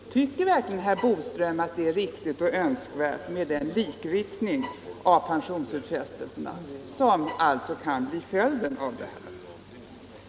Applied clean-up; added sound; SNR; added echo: none; Bowed string instrument; 15 dB; none.